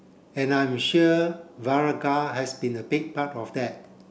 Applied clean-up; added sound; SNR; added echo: none; none; none; none.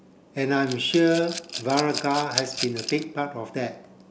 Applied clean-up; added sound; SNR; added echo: none; Rattle / Glass; 8 dB; none.